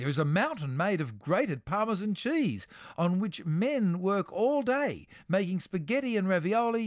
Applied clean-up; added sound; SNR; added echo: none; none; none; none.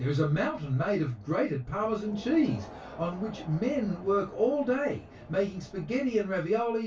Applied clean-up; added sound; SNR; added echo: none; Crowd; 19 dB; reverberation time 0.2 s.